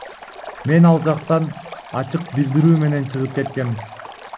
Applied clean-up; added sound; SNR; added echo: none; Stream; 17 dB; none.